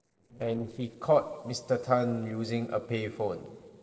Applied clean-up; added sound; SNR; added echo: neural separator model SepFormer DNS4.